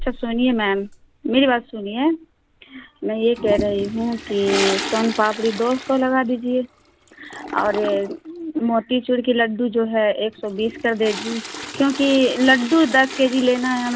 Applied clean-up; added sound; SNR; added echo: none; Toilet flush; 12 dB; none.